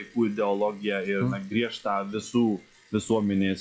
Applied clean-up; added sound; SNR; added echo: classical method log-MMSE.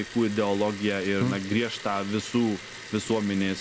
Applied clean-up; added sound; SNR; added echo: none; Liquid; 14 dB; none.